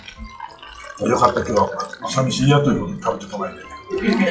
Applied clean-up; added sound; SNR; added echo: classical method WPE with log-MMSE.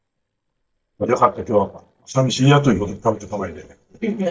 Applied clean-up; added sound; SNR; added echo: neural mask model DeepFilterNet 3.